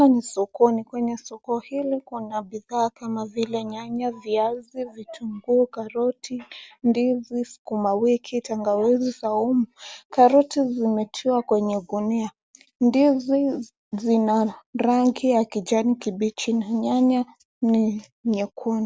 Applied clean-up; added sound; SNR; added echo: none; none; none; none.